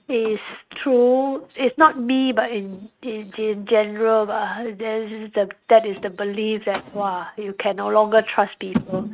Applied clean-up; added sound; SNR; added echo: neural mask model RNNoise.